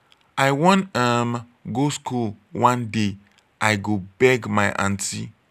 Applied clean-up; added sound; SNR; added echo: none; none; none; none.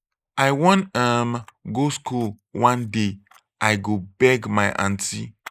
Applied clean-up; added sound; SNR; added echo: neural mask model Resemble Enhance denoiser.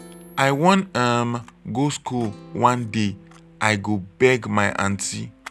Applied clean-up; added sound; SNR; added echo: none; Camera + Guitar; 19 dB; none.